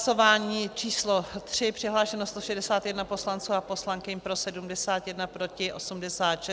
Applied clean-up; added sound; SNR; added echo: none; none; none; none.